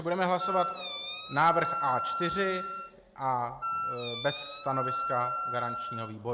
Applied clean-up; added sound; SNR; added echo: none; Wind instrument, woodwind instrument; 3 dB; none.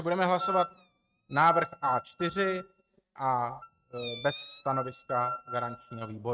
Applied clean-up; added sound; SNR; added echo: neural mask model RNNoise.